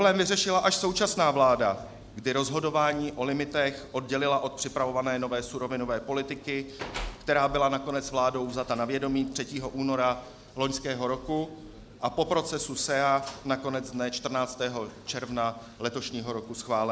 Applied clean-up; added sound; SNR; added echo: none; none; none; none.